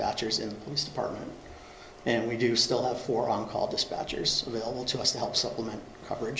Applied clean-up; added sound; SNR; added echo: none; none; none; none.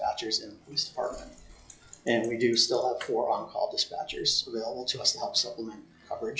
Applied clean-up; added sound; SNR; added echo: classical method log-MMSE.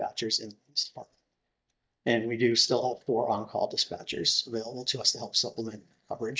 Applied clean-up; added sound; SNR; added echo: neural mask model DeepFilterNet 3.